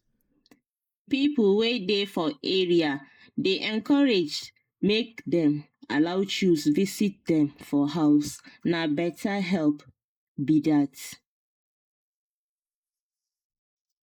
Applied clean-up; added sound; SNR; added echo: neural mask model Resemble Enhance denoiser.